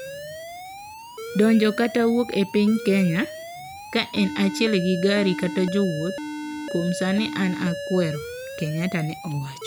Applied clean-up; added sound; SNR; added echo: none; Alarm; 10 dB; none.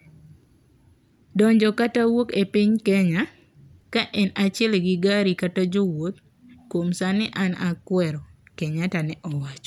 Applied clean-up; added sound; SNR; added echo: none; none; none; none.